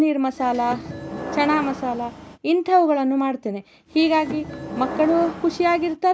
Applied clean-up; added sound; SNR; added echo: none; Subway, metro, underground / Sliding door; 11 dB; none.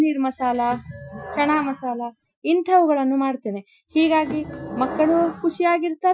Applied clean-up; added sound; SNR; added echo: classical method Wiener filter.